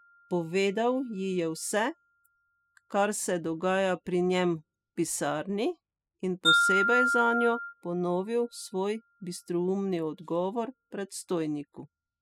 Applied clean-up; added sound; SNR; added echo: classical method spectral subtraction.